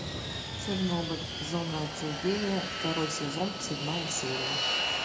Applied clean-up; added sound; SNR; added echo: none; Fixed-wing aircraft, airplane; 0 dB; reverberation time 0.4 s.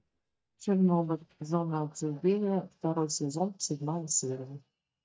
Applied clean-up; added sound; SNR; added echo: neural mask model DeepFilterNet 3.